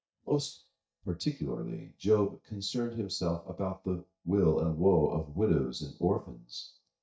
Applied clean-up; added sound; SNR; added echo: neural mask model DeepFilterNet 3.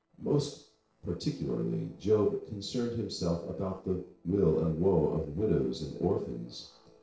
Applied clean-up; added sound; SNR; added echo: neural separator model SepFormer DNS4.